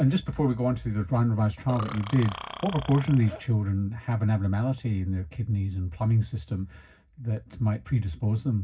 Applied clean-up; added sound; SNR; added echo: none; Burping, eructation; 13 dB; reverberation time 0.4 s.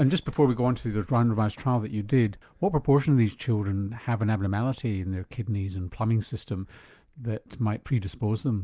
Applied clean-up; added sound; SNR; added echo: none; none; none; none.